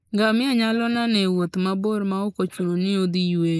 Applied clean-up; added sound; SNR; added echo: neural mask model Resemble Enhance denoiser.